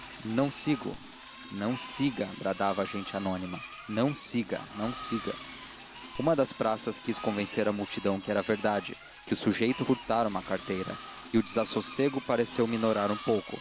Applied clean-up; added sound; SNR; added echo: none; Screech + Toilet flush / Door; 13 dB; none.